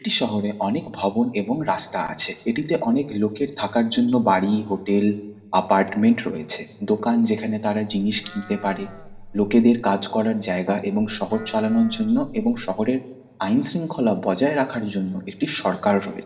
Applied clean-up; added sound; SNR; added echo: none; Livestock, farm animals, working animals; 19 dB; reverberation time 2.6 s.